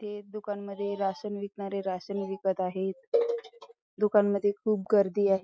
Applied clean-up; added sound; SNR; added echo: none; none; none; none.